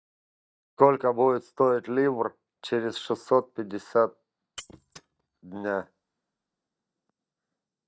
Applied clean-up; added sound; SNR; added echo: neural mask model DeepFilterNet 3.